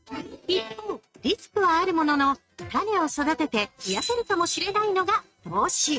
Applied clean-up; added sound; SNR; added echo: neural mask model RNNoise.